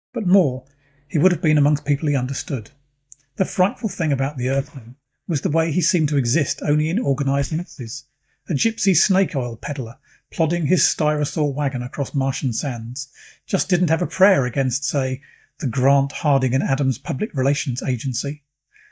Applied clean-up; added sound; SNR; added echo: neural mask model DeepFilterNet 3.